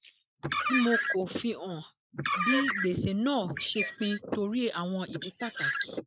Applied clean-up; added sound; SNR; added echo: neural mask model Resemble Enhance denoiser.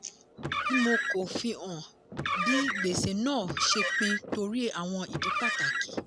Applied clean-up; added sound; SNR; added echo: none; Car; 0 dB; none.